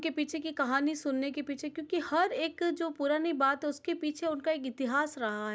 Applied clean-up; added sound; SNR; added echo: none; none; none; none.